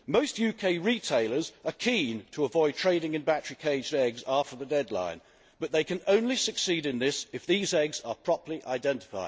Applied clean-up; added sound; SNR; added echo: none; none; none; none.